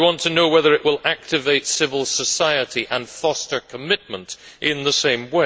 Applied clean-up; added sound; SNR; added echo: none; none; none; none.